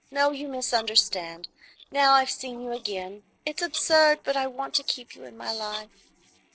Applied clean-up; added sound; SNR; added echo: neural separator model SepFormer DNS4.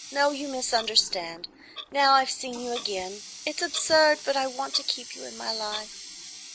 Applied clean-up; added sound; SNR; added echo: none; Clock + Water tap, faucet; 14 dB; none.